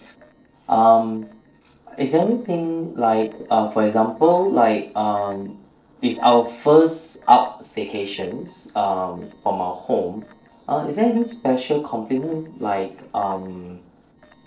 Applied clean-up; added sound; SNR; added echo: neural separator model SepFormer DNS4.